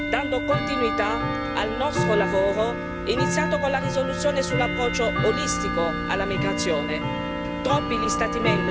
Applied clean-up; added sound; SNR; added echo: none; Tick-tock / Bell; -1 dB; none.